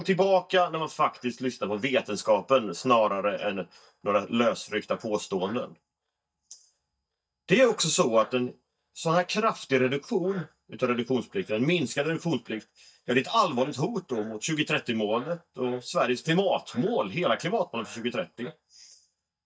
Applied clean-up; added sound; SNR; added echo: neural mask model DeepFilterNet 3.